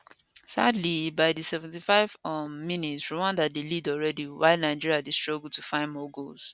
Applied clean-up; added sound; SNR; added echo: none; none; none; none.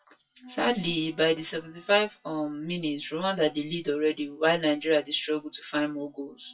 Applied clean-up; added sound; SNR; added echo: classical method WPE with log-MMSE.